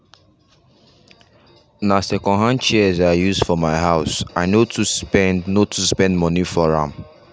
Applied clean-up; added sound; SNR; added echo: none; none; none; none.